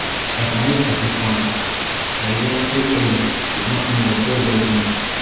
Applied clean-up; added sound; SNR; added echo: none; Water; 1 dB; reverberation time 1.1 s.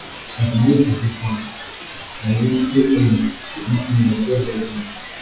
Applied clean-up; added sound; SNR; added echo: classical method WPE with log-MMSE.